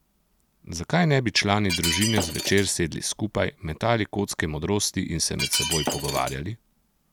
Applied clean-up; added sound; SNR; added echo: none; Shatter; 4 dB; none.